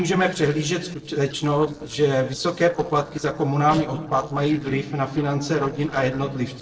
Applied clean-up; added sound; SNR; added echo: neural separator model SepFormer DNS4.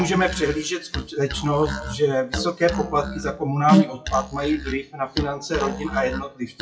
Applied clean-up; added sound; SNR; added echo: classical method WPE with log-MMSE.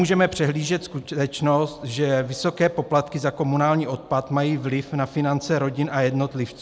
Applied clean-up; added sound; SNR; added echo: none; none; none; none.